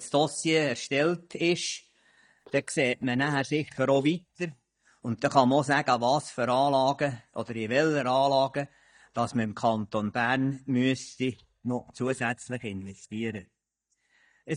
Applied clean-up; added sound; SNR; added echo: neural mask model DeepFilterNet 3.